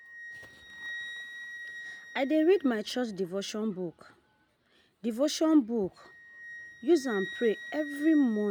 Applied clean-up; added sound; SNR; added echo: none; Wind instrument, woodwind instrument; 15 dB; none.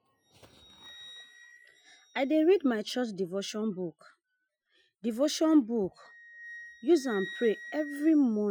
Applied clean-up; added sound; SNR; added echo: classical method Wiener filter.